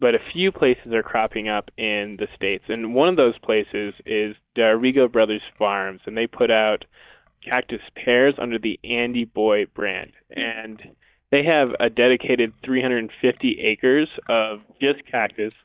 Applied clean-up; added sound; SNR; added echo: neural mask model DeepFilterNet 3.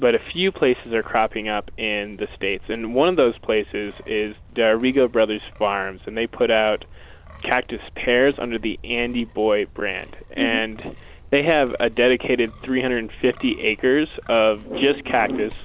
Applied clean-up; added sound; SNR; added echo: none; Wind; 20 dB; none.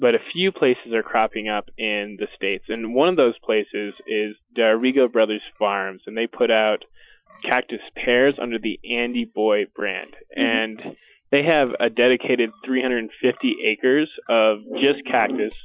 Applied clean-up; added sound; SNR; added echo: classical method Wiener filter.